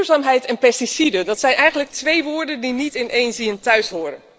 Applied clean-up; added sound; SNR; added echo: neural separator model SepFormer DNS4.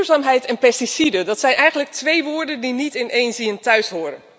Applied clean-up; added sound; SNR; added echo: none; none; none; none.